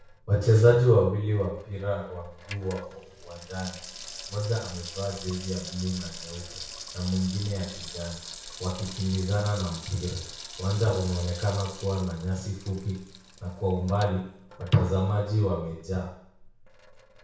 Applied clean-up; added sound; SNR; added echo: none; Sink (filling or washing) / Water tap, faucet; 15 dB; reverberation time 0.6 s.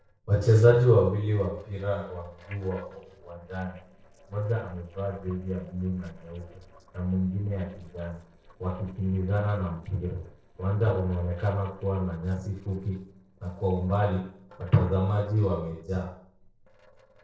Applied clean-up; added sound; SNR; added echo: neural separator model SepFormer DNS4.